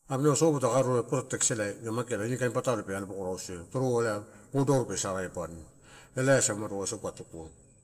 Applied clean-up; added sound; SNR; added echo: none; none; none; reverberation time 0.6 s.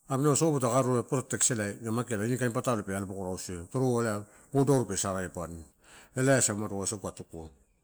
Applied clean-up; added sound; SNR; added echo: none; none; none; none.